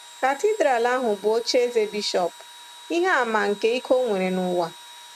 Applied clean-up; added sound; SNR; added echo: none; Engine / Drill; 20 dB; none.